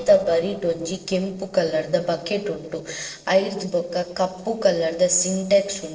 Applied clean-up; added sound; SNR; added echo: neural separator model SepFormer DNS4.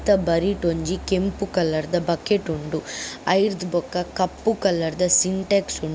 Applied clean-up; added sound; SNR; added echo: none; none; none; none.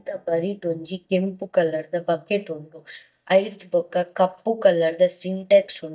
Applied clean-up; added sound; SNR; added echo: neural mask model DeepFilterNet 3.